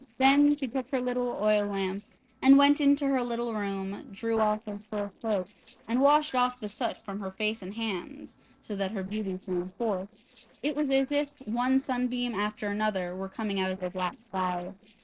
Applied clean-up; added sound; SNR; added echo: neural separator model SepFormer DNS4.